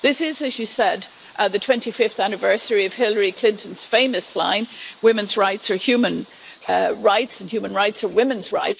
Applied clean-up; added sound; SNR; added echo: neural mask model Resemble Enhance denoiser.